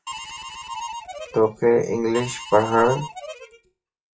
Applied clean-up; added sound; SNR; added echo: classical method WPE with log-MMSE.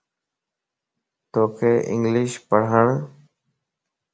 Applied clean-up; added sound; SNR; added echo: none; none; none; none.